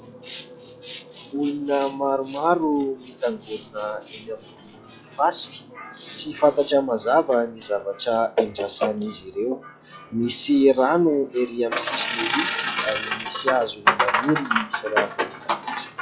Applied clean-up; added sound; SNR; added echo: classical method log-MMSE.